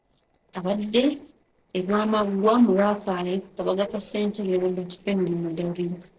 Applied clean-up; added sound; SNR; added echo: neural separator model SepFormer DNS4.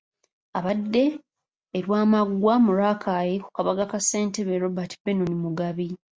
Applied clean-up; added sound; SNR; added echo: none; none; none; none.